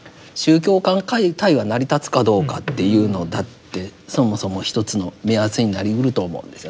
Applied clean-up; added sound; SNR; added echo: none; none; none; none.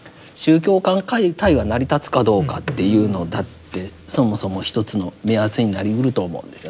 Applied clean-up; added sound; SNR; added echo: none; Bowed string instrument; 17 dB; none.